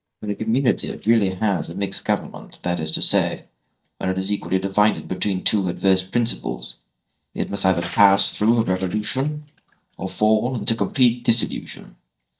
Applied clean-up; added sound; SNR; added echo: neural mask model DeepFilterNet 3.